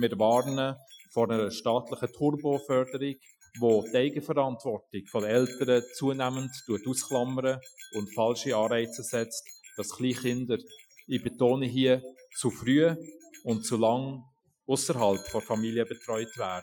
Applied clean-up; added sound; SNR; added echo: classical method Wiener filter.